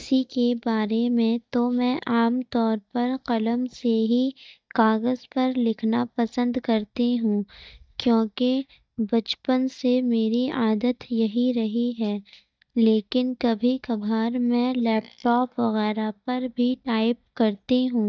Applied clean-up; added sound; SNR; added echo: neural mask model DeepFilterNet 3.